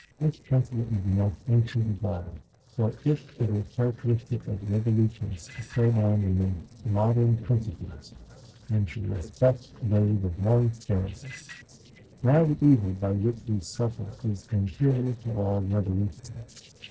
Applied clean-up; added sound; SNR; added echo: neural separator model SepFormer DNS4.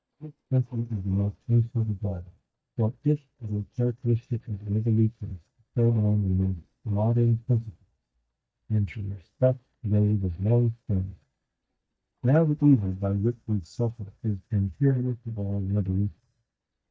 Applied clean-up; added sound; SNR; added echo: neural mask model DeepFilterNet 3.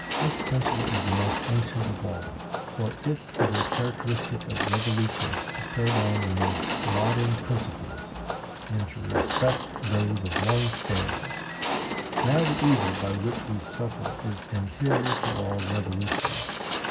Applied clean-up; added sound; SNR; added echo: none; Walk, footsteps; 0 dB; reverberation time 0.4 s.